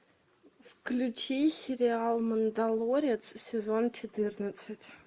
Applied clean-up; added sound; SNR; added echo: none; none; none; none.